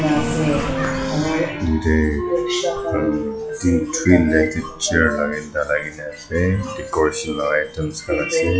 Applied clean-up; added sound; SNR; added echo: classical method log-MMSE.